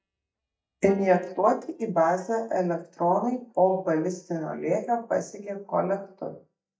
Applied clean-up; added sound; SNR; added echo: neural mask model DeepFilterNet 3.